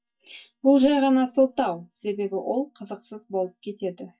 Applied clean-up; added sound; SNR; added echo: neural mask model DeepFilterNet 3.